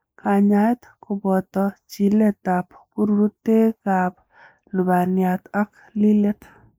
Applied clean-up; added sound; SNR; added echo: neural mask model Resemble Enhance denoiser.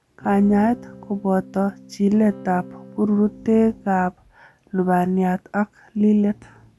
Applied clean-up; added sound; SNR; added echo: none; Electric guitar / Strum; 19 dB; none.